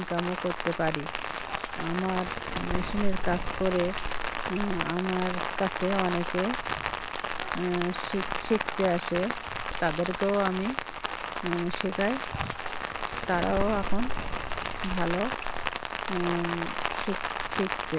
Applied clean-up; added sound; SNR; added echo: none; Rain; 0 dB; none.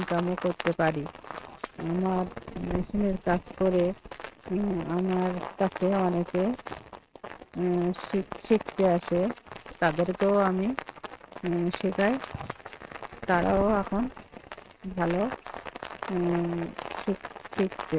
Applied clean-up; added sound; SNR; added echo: neural mask model RNNoise.